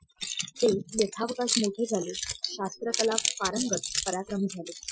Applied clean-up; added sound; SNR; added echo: classical method Wiener filter.